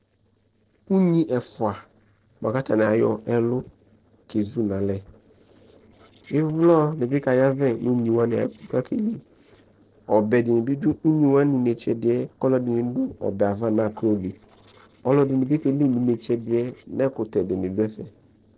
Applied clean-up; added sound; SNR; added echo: neural separator model SepFormer DNS4.